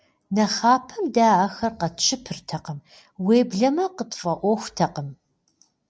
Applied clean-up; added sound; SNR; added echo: none; none; none; none.